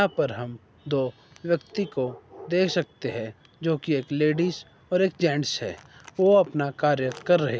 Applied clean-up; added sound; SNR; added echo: none; none; none; none.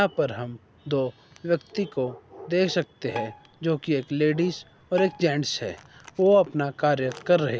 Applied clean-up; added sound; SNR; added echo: none; Bowed string instrument; 17 dB; none.